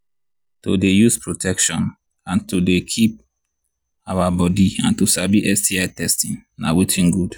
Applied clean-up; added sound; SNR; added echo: none; none; none; none.